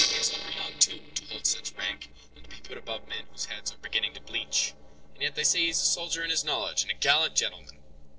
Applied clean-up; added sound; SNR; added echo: neural separator model SepFormer DNS4.